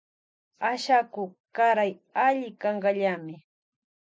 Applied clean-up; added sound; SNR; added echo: none; none; none; none.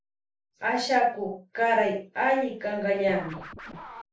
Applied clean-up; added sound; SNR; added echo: none; Scratching (performance technique); 19 dB; reverberation time 0.3 s.